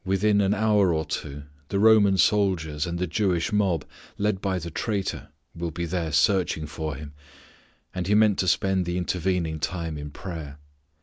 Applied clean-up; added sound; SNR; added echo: none; none; none; none.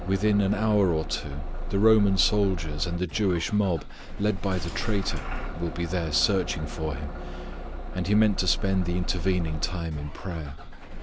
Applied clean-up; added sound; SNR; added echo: none; Engine starting / Bus; 4 dB; none.